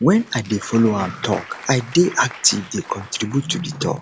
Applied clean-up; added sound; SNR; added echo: none; Applause; 19 dB; none.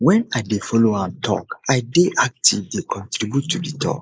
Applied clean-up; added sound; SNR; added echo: neural mask model Resemble Enhance denoiser.